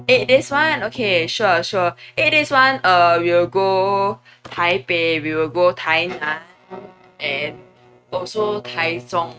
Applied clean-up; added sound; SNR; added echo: neural mask model RNNoise.